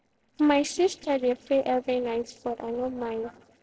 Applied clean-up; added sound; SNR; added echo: neural separator model SepFormer DNS4.